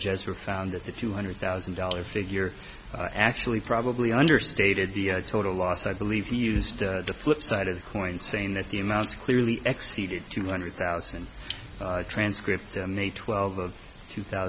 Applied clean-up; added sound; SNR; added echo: none; Raindrop; 14 dB; none.